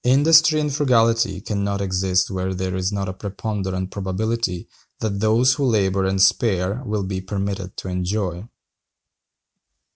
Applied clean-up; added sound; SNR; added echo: none; none; none; none.